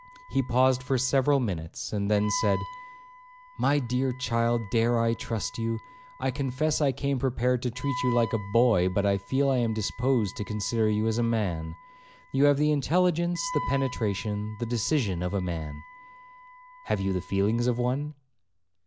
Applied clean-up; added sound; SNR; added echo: none; Wind instrument, woodwind instrument; 17 dB; none.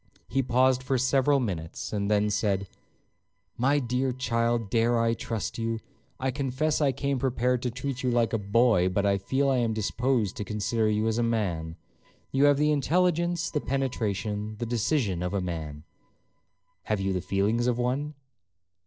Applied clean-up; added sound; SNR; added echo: neural separator model SepFormer DNS4.